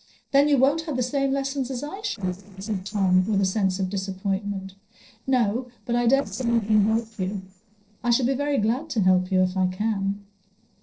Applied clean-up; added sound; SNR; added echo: neural separator model SepFormer DNS4.